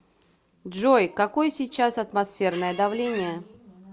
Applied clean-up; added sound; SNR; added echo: none; Squeak; 15 dB; none.